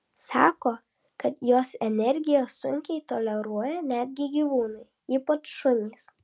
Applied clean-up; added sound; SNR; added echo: none; none; none; none.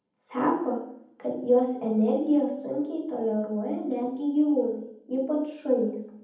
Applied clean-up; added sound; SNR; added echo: none; none; none; reverberation time 0.8 s.